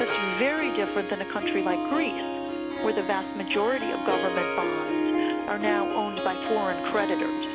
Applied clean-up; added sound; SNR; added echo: none; Harp; -1 dB; none.